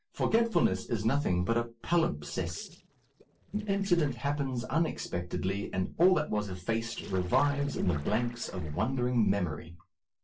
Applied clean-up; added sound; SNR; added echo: neural separator model SepFormer DNS4.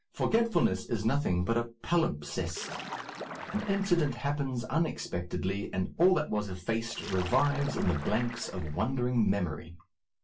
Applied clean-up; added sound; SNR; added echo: none; Splash, splatter; 12 dB; reverberation time 0.2 s.